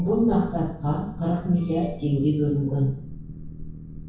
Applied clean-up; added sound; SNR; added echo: none; Boat, Water vehicle; 12 dB; reverberation time 0.6 s.